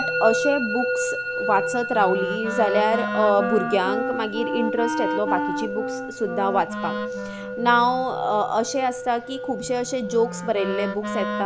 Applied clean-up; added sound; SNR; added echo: none; Wind instrument, woodwind instrument + Musical instrument; 3 dB; none.